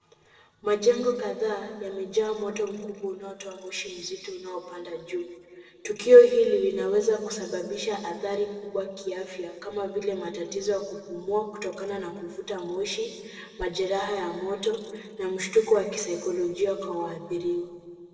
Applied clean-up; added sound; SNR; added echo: neural separator model SepFormer DNS4.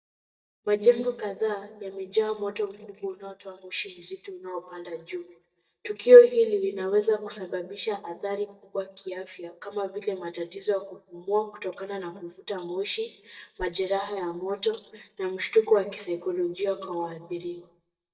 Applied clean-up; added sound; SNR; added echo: neural mask model DeepFilterNet 3.